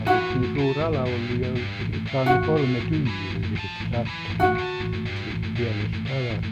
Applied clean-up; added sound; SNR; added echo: none; Plucked string instrument + Electric guitar; -2 dB; none.